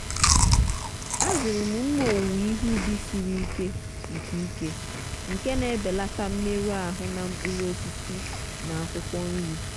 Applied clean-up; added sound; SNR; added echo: none; Chewing, mastication; -1 dB; none.